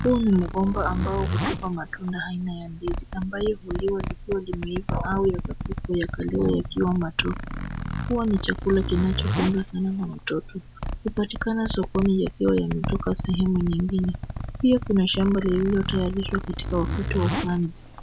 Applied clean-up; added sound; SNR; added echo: none; Zipper (clothing); 6 dB; none.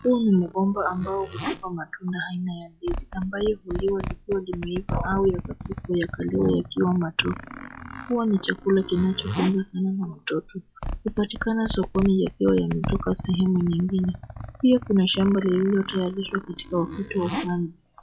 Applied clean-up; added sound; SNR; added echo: classical method log-MMSE.